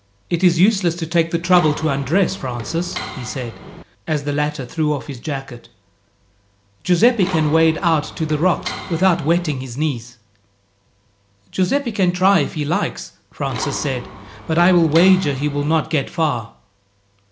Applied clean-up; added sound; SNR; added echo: none; Mechanisms; 12 dB; none.